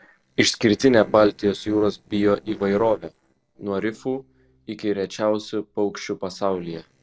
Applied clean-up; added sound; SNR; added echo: neural separator model SepFormer DNS4.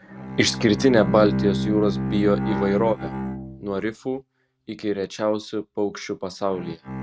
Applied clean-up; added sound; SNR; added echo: neural mask model RNNoise.